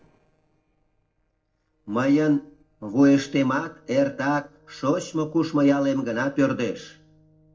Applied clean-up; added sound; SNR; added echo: neural separator model SepFormer DNS4.